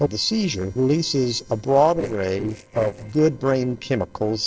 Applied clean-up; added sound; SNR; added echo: neural separator model SepFormer DNS4.